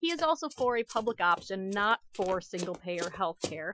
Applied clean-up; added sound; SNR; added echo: classical method Wiener filter.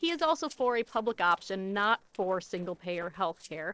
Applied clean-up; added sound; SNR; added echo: neural separator model SepFormer DNS4.